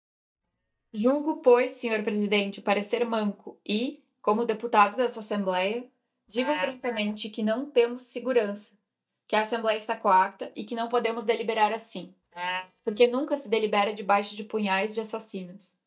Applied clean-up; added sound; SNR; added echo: neural mask model DeepFilterNet 3.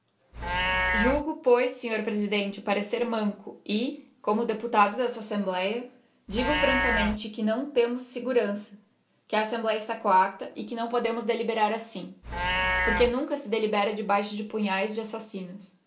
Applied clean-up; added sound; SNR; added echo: none; Livestock, farm animals, working animals; 7 dB; reverberation time 0.3 s.